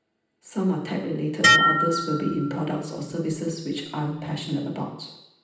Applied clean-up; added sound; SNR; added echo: none; Dishes, pots, and pans; -3 dB; reverberation time 0.9 s.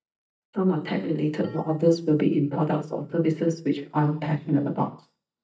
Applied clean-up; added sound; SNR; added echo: neural mask model DeepFilterNet 3.